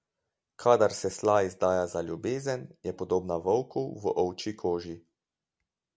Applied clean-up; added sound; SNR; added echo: none; none; none; none.